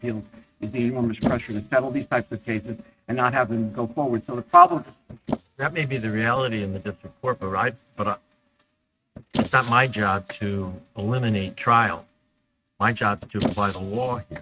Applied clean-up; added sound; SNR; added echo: neural mask model RNNoise.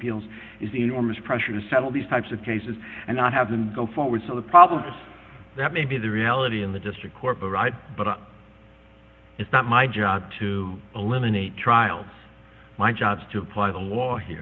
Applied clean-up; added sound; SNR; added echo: none; none; none; none.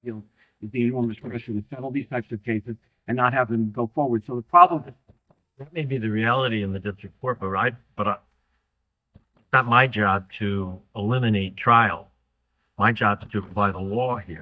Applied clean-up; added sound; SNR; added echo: neural mask model DeepFilterNet 3.